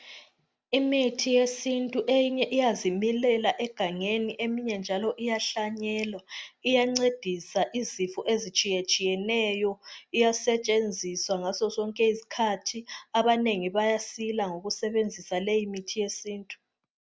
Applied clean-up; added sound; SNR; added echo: none; none; none; none.